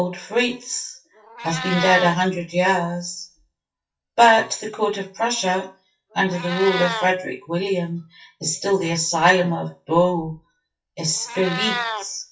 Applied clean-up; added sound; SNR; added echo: classical method WPE with log-MMSE.